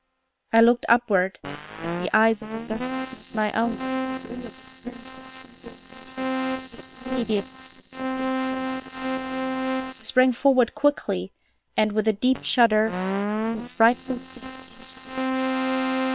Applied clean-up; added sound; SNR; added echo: neural separator model SepFormer WHAM!.